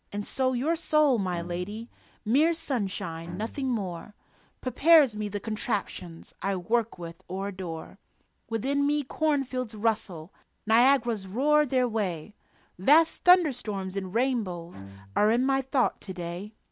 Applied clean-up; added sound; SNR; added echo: none; Bowed string instrument; 20 dB; none.